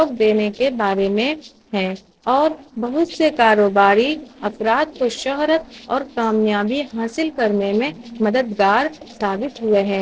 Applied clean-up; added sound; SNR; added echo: neural separator model SepFormer DNS4.